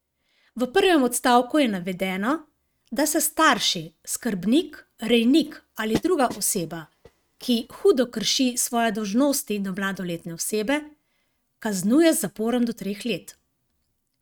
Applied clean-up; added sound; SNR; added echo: neural mask model RNNoise.